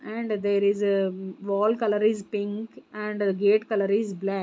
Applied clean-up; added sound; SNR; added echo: none; none; none; none.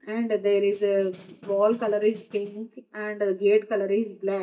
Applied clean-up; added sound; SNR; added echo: neural mask model DeepFilterNet 3.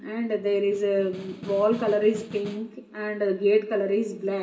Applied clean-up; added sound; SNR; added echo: none; Snare drum; 17 dB; reverberation time 0.8 s.